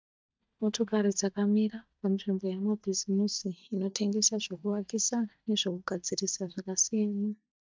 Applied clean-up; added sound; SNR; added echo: neural mask model DeepFilterNet 3.